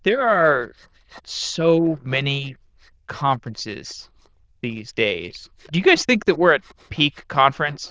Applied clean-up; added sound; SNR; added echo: neural diffusion model UNIVERSE++.